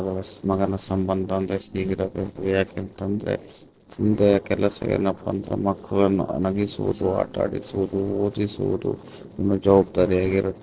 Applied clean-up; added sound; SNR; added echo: neural separator model SepFormer DNS4.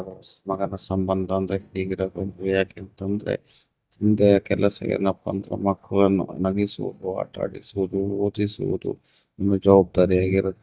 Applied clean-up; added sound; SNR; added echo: neural mask model DeepFilterNet 3.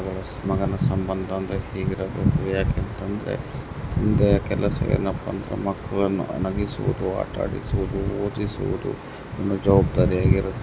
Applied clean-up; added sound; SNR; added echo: none; none; none; none.